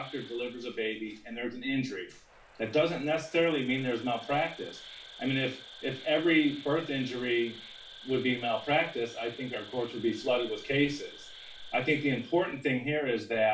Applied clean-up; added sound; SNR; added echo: none; Insect; 19 dB; reverberation time 0.3 s.